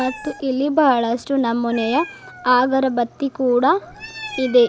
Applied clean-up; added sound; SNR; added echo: none; Meow; 18 dB; none.